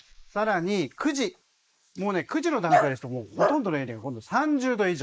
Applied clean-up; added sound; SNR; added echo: neural mask model Resemble Enhance denoiser.